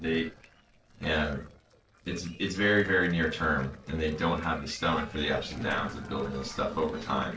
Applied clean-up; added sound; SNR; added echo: neural separator model SepFormer DNS4.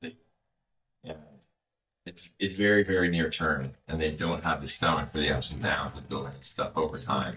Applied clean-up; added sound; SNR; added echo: neural mask model DeepFilterNet 3.